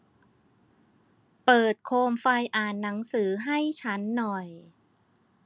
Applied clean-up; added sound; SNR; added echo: none; none; none; none.